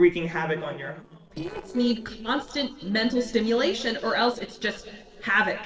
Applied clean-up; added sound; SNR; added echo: neural separator model SepFormer DNS4.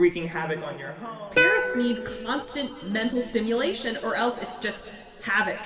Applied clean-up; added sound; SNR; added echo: none; Plucked string instrument; 1 dB; reverberation time 2.5 s.